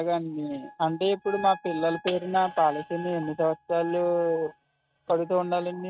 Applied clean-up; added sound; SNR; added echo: neural mask model RNNoise.